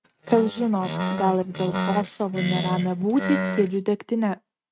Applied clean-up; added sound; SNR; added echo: neural mask model RNNoise.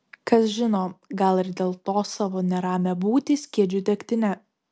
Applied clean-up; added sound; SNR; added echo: none; none; none; none.